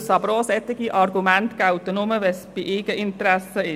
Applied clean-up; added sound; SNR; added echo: none; none; none; none.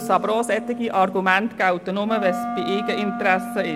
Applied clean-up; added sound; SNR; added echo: none; Wind instrument, woodwind instrument; 8 dB; none.